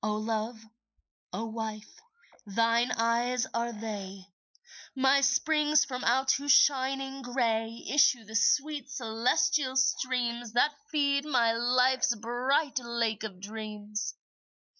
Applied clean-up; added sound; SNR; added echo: neural mask model Resemble Enhance denoiser.